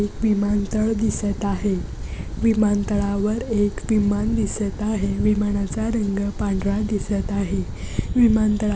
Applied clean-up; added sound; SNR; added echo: none; none; none; none.